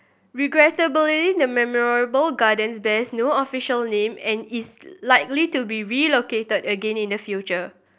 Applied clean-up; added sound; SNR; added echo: none; none; none; none.